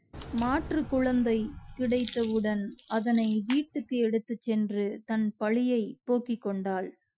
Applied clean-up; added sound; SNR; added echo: classical method Wiener filter.